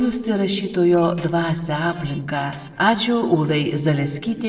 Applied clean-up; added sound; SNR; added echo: neural separator model SepFormer DNS4.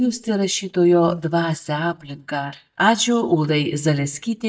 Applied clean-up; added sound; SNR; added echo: neural mask model DeepFilterNet 3.